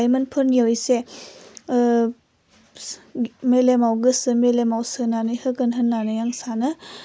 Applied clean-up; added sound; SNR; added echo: none; none; none; none.